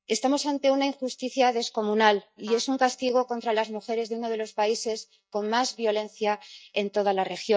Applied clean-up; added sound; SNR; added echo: neural mask model DeepFilterNet 3.